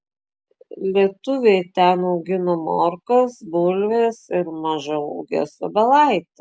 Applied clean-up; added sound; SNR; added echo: none; none; none; none.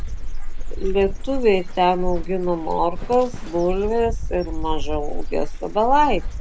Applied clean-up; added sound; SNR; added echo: none; Bird / Dog + Livestock, farm animals, working animals; 1 dB; none.